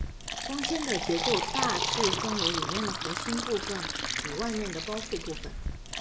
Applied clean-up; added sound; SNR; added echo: none; Fill (with liquid); -1 dB; none.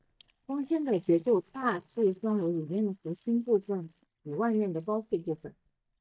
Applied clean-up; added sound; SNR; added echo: neural mask model DeepFilterNet 3.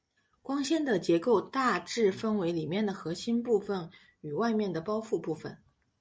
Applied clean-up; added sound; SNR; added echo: none; none; none; none.